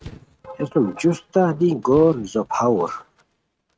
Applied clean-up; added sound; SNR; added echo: neural mask model RNNoise.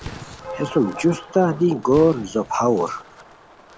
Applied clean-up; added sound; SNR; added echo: none; Fireworks + Wind; 19 dB; none.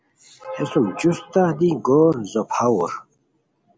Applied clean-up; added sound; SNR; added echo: none; none; none; none.